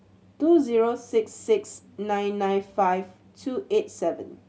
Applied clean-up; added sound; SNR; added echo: none; none; none; none.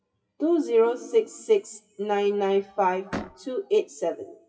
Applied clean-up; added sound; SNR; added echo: classical method WPE with log-MMSE.